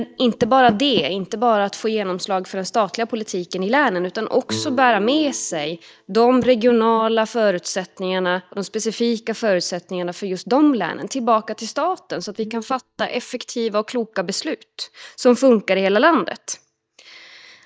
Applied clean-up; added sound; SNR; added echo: neural mask model DeepFilterNet 3.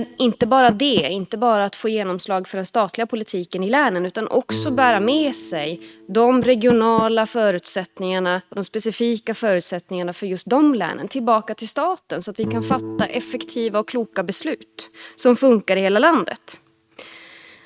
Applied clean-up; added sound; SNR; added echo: neural mask model RNNoise.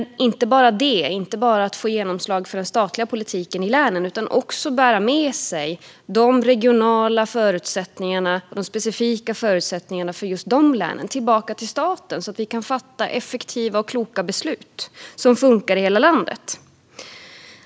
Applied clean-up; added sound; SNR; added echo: none; none; none; none.